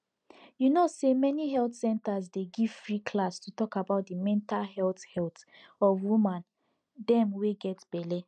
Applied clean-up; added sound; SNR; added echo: none; none; none; none.